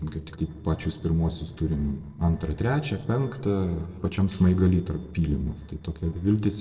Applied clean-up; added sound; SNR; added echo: neural separator model SepFormer DNS4.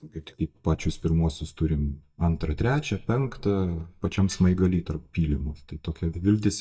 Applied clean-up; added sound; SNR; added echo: neural mask model DeepFilterNet 3.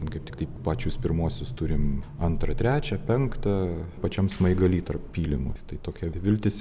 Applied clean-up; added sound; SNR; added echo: none; none; none; none.